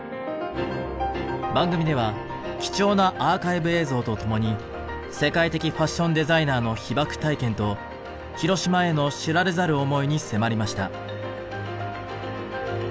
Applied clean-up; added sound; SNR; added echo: none; none; none; none.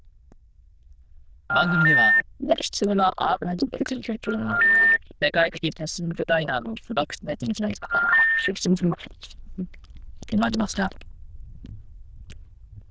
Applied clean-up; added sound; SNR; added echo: neural diffusion model UNIVERSE++.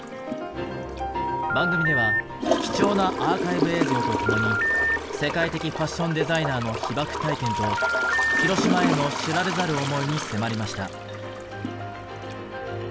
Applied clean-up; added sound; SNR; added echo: none; Toilet flush / Gurgling + Telephone; -1 dB; none.